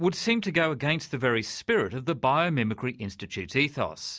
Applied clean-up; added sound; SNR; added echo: none; none; none; none.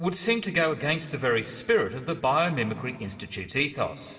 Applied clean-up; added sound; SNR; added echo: none; none; none; reverberation time 1.8 s.